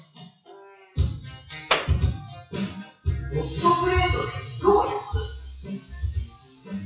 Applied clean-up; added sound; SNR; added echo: classical method WPE with log-MMSE.